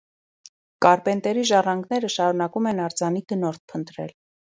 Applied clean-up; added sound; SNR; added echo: none; none; none; none.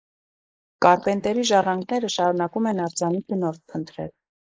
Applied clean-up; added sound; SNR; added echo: neural mask model Resemble Enhance denoiser.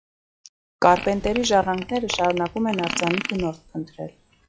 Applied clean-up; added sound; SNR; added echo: classical method log-MMSE.